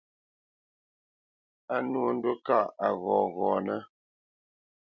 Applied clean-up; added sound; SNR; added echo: none; none; none; none.